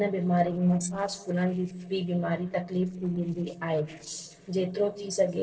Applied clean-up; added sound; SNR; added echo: neural separator model SepFormer DNS4.